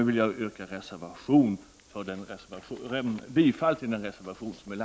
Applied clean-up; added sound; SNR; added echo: none; none; none; none.